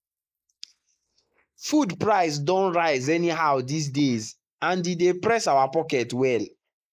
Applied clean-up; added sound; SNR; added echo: neural mask model Resemble Enhance denoiser.